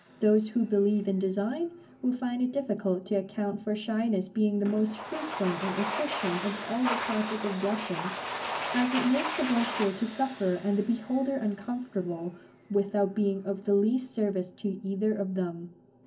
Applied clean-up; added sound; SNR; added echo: none; Domestic sounds, home sounds; 10 dB; reverberation time 0.3 s.